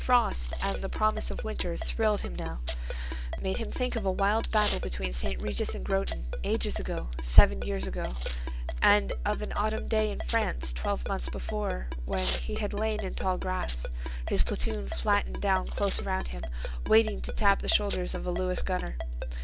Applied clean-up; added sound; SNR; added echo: none; Ringtone + Packing tape, duct tape / Tearing; 15 dB; none.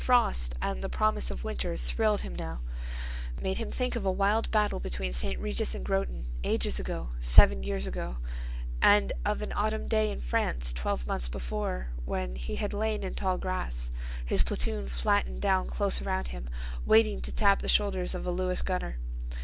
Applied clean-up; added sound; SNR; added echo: none; none; none; none.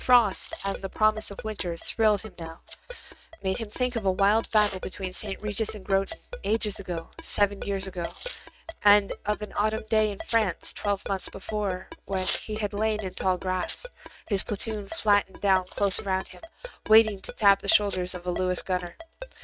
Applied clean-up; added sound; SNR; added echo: neural mask model RNNoise.